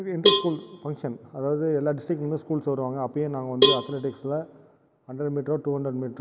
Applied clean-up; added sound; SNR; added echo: none; Cowbell; -4 dB; none.